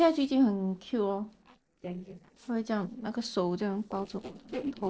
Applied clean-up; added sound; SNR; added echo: neural separator model SepFormer DNS4.